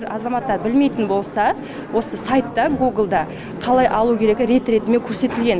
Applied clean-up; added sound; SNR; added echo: none; none; none; none.